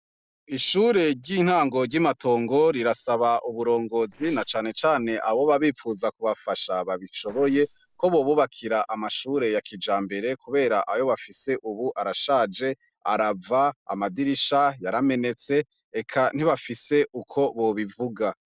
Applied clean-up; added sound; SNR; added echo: neural separator model SepFormer DNS4.